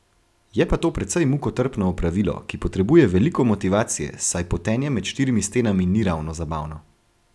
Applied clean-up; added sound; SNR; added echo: none; none; none; none.